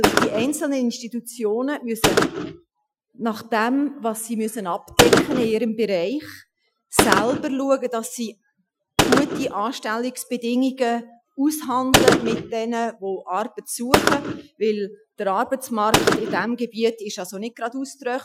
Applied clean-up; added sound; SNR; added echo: classical method Wiener filter.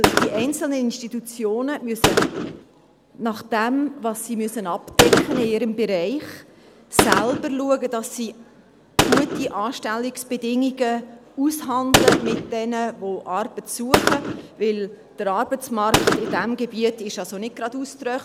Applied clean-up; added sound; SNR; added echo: none; Gunshot, gunfire; 0 dB; none.